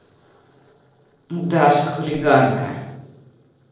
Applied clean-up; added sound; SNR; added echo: neural separator model SepFormer DNS4.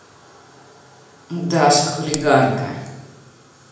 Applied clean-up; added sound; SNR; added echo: none; Raindrop; 11 dB; reverberation time 1.0 s.